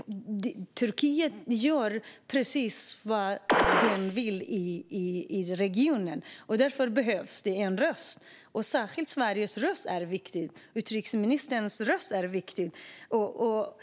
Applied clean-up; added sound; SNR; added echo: none; Gunshot, gunfire; -1 dB; none.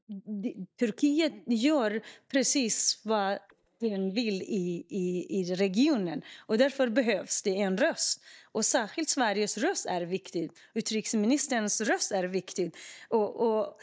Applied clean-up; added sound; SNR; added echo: neural mask model DeepFilterNet 3.